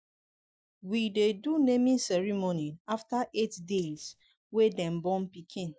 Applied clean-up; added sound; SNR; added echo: neural mask model DeepFilterNet 3.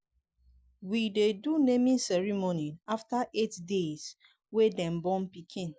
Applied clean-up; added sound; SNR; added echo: none; none; none; none.